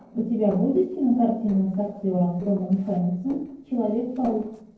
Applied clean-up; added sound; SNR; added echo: neural separator model SepFormer DNS4.